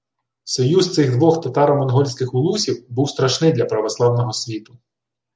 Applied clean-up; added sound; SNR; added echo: none; none; none; none.